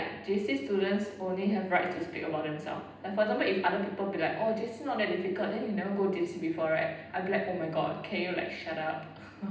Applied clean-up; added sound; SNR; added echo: none; none; none; reverberation time 0.9 s.